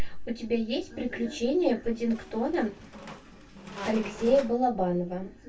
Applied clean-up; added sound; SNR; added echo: none; Squeak; 14 dB; reverberation time 0.1 s.